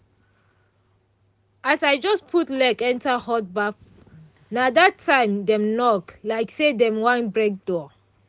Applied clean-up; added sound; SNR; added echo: none; none; none; none.